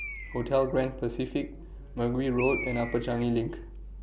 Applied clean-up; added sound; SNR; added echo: none; Bird; 13 dB; none.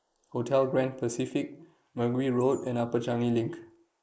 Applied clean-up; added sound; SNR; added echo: neural mask model Resemble Enhance denoiser.